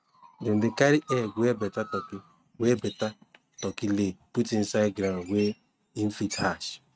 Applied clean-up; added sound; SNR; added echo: neural mask model RNNoise.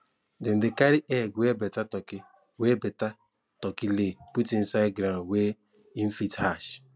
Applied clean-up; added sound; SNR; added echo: none; none; none; none.